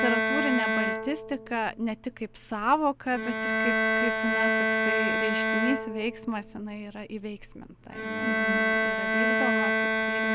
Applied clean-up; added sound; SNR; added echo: none; Bowed string instrument; -4 dB; none.